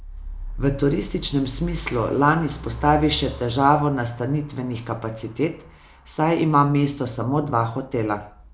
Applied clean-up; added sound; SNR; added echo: none; none; none; none.